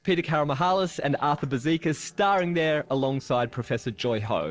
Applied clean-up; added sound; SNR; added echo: neural separator model SepFormer DNS4.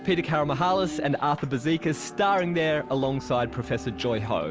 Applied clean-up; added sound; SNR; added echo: none; Livestock, farm animals, working animals; 14 dB; none.